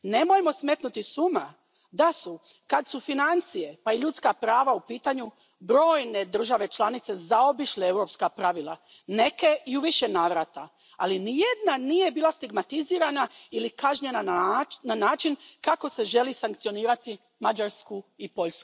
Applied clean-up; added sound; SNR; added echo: none; none; none; none.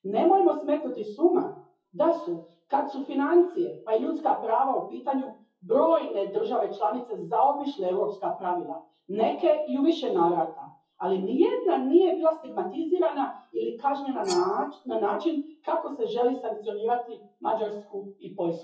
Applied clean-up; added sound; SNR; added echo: classical method WPE with log-MMSE.